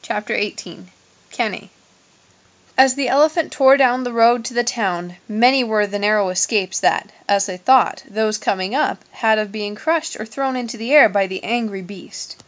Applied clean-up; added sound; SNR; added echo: none; none; none; none.